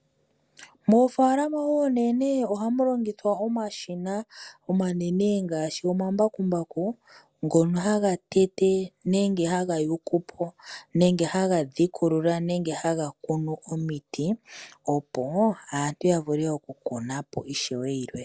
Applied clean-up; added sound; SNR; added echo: none; none; none; none.